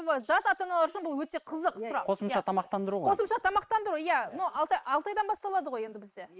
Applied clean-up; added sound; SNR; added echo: neural mask model Resemble Enhance denoiser.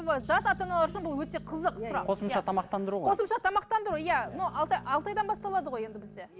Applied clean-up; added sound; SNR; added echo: none; Growling; 16 dB; none.